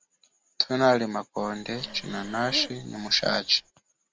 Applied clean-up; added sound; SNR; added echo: none; Breathing; 15 dB; none.